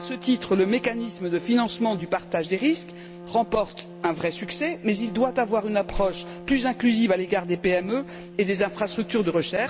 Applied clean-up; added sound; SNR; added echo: none; Trumpet; 16 dB; none.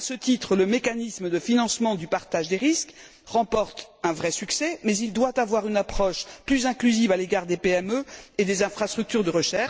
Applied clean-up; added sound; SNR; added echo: none; none; none; none.